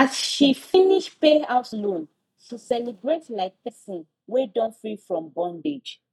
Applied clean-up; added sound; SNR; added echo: neural mask model DeepFilterNet 3.